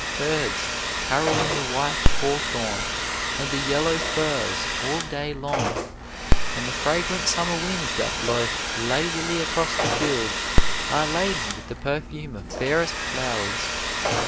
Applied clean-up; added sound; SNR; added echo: none; Telephone + Domestic sounds, home sounds; -4 dB; none.